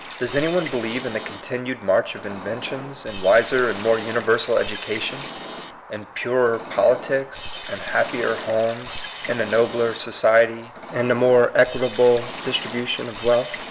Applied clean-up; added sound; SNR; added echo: none; Liquid; 11 dB; none.